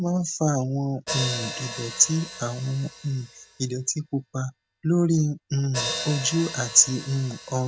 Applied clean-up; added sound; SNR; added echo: none; Hi-hat; 11 dB; none.